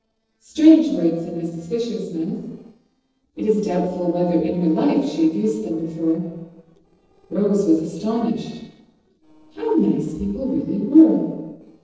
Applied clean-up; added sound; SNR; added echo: neural separator model SepFormer DNS4.